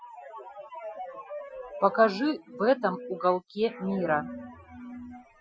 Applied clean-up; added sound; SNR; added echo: classical method Wiener filter.